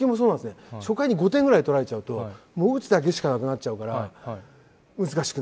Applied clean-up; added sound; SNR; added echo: none; none; none; none.